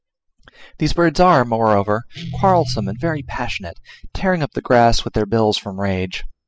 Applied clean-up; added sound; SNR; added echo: classical method spectral subtraction.